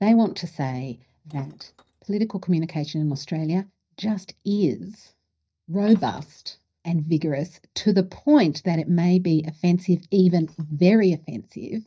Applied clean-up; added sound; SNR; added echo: neural mask model DeepFilterNet 3.